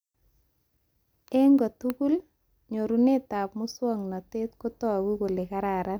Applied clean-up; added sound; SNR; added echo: none; none; none; none.